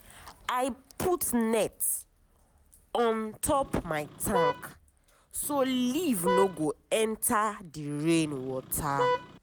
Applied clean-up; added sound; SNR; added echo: none; Vehicle horn, car horn, honking; 3 dB; none.